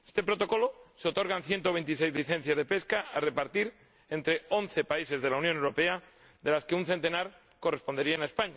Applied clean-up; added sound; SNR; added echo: none; none; none; none.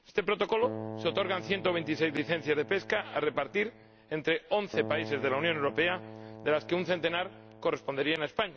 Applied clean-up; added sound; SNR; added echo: none; Keyboard (musical); 12 dB; none.